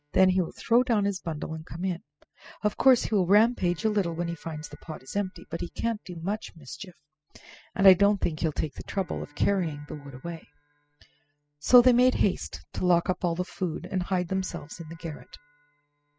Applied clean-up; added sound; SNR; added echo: classical method spectral subtraction.